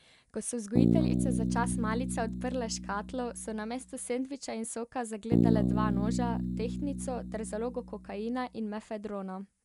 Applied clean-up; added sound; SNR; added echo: none; Bass guitar; -4 dB; none.